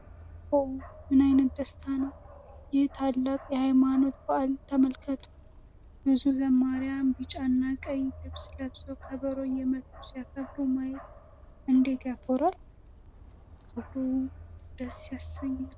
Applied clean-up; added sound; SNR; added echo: none; Bark; 18 dB; none.